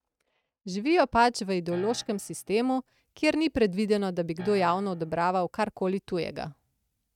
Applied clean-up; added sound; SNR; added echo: neural mask model RNNoise.